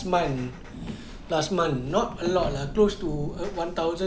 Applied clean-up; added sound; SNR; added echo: none; Thunder / Rain; 11 dB; none.